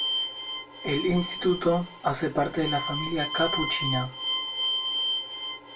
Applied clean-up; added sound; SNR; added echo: none; Bowed string instrument; 2 dB; reverberation time 0.2 s.